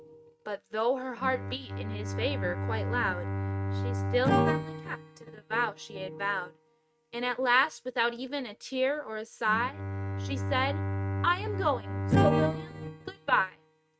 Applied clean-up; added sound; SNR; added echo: neural mask model RNNoise.